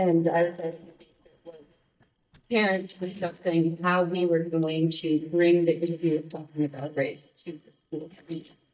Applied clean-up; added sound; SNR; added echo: neural mask model DeepFilterNet 3.